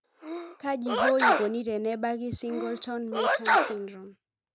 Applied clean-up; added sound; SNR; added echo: none; Sneeze; -2 dB; none.